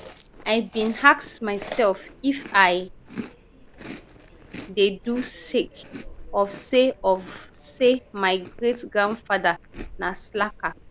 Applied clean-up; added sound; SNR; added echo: none; Subway, metro, underground + Chewing, mastication; 17 dB; none.